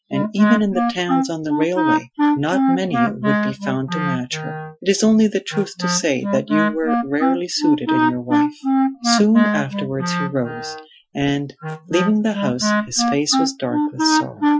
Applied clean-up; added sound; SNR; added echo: classical method Wiener filter.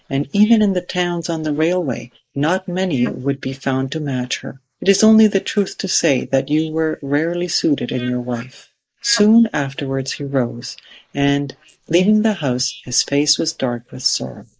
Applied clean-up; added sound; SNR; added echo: neural mask model Resemble Enhance denoiser.